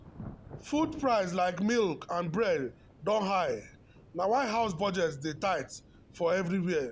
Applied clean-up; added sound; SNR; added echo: none; Thunder / Rain; 20 dB; none.